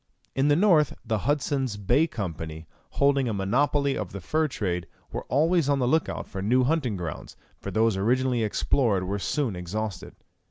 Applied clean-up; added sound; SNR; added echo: none; none; none; none.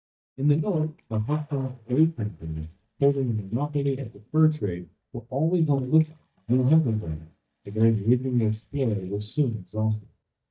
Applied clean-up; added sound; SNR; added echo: neural mask model DeepFilterNet 3.